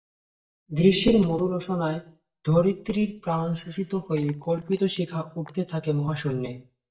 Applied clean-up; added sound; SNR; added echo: neural mask model DeepFilterNet 3.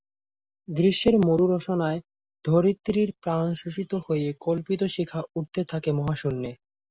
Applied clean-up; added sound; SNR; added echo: none; none; none; none.